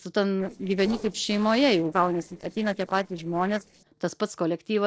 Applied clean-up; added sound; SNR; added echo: neural separator model SepFormer DNS4.